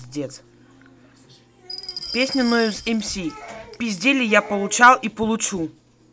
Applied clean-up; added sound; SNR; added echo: none; Glass; 13 dB; none.